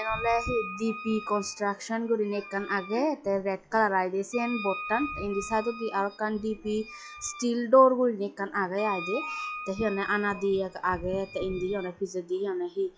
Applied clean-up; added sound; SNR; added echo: classical method log-MMSE.